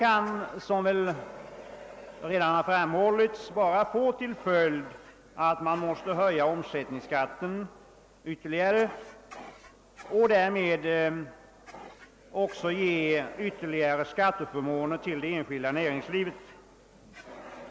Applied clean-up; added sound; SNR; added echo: none; Fire; 20 dB; none.